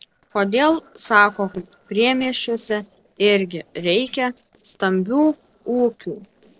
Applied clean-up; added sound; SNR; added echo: neural separator model SepFormer DNS4.